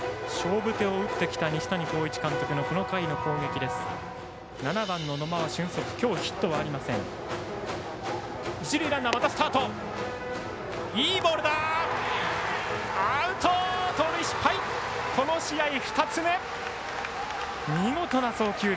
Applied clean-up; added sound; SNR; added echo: none; none; none; none.